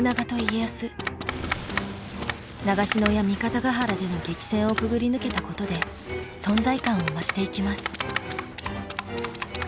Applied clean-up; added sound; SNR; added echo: none; Typing; 3 dB; none.